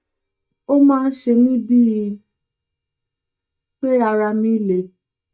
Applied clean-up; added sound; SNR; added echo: neural mask model DeepFilterNet 3.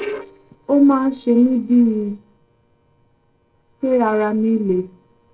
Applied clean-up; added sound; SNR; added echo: neural separator model SepFormer DNS4.